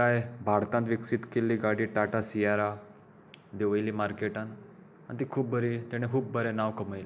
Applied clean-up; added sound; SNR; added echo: none; none; none; none.